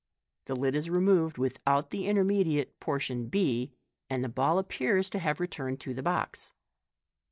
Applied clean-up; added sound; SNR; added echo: none; none; none; none.